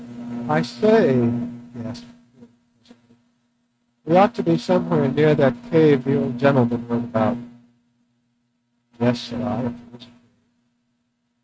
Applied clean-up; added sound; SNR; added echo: neural mask model RNNoise.